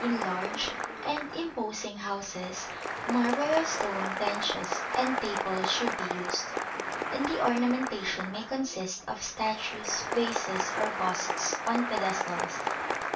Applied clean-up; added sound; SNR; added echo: none; Applause; 2 dB; reverberation time 0.2 s.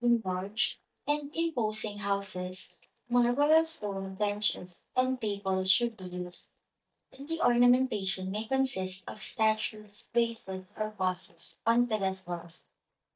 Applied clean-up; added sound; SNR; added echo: neural mask model DeepFilterNet 3.